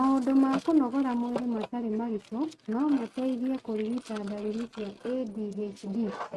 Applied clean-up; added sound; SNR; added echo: neural mask model RNNoise.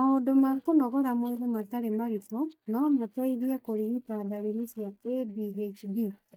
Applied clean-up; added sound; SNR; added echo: neural mask model DeepFilterNet 3.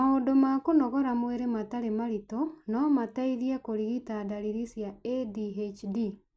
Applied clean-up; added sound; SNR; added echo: none; none; none; none.